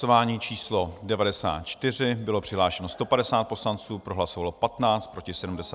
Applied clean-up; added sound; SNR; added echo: none; none; none; none.